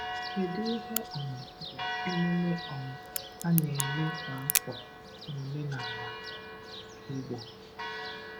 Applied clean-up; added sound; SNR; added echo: none; Crack + Church bell; 2 dB; none.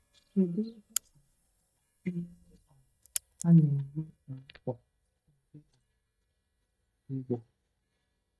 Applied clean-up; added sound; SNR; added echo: neural mask model DeepFilterNet 3.